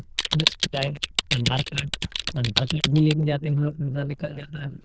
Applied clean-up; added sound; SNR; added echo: neural diffusion model UNIVERSE++.